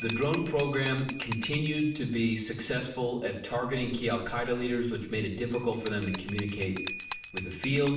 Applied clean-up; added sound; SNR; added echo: none; Bell; 12 dB; reverberation time 0.6 s.